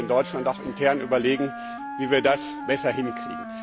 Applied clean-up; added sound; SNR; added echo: none; Wind instrument, woodwind instrument; 10 dB; none.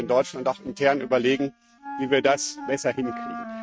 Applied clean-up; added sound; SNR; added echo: neural mask model RNNoise.